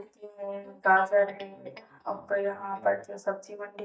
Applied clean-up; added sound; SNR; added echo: neural mask model DeepFilterNet 3.